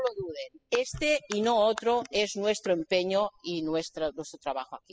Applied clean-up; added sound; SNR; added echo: classical method spectral subtraction.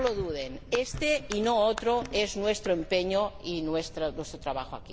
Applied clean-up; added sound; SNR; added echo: none; Fire; 16 dB; none.